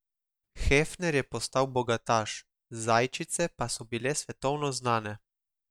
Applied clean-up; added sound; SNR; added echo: none; none; none; none.